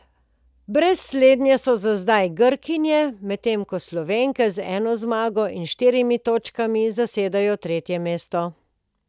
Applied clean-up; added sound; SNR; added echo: none; none; none; none.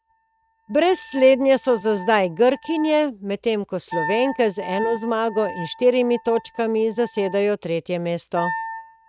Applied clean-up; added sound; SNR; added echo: neural mask model RNNoise.